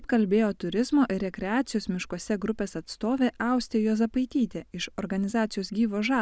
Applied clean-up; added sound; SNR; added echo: none; none; none; none.